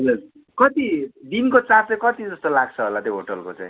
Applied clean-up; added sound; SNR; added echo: none; none; none; none.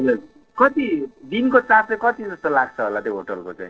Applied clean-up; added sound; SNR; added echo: neural separator model SepFormer DNS4.